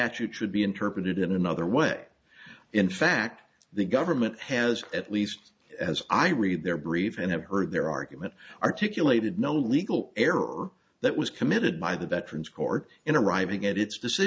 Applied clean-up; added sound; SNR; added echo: none; none; none; none.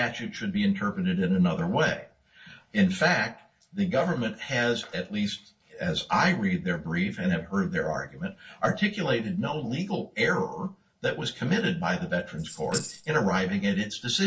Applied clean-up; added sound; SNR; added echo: neural separator model SepFormer DNS4.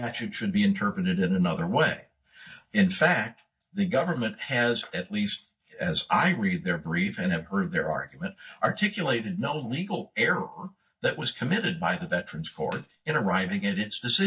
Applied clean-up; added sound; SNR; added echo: neural mask model DeepFilterNet 3.